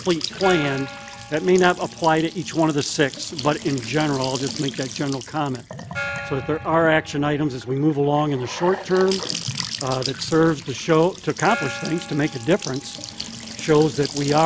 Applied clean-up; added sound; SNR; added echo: none; Trickle, dribble / Bathtub (filling or washing) / Sink (filling or washing) / Gurgling / Splash, splatter + Gong; 11 dB; none.